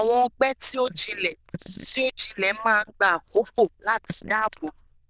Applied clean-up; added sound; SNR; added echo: neural diffusion model UNIVERSE++.